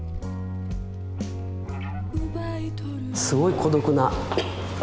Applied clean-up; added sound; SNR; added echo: none; Rain; 18 dB; none.